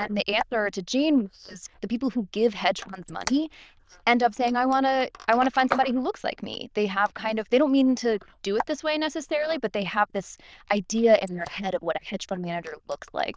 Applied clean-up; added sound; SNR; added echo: neural diffusion model UNIVERSE++.